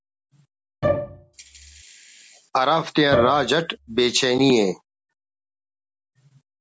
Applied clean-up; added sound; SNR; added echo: none; Bowed string instrument; 3 dB; none.